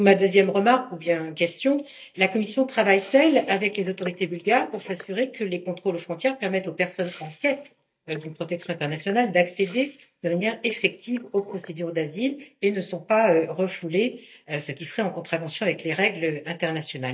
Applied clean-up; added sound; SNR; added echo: neural mask model DeepFilterNet 3.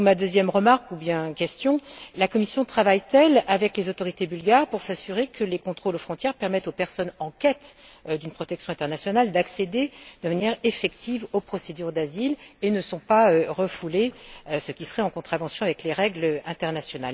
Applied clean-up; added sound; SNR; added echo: none; none; none; none.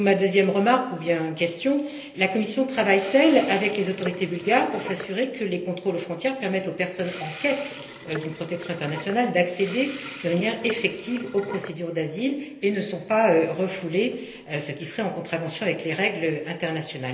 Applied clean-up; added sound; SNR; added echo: none; Sink (filling or washing) / Water tap, faucet; 12 dB; reverberation time 1.4 s.